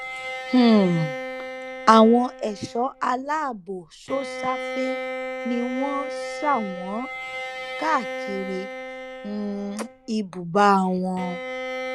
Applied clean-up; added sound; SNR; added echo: none; Bowed string instrument; 9 dB; none.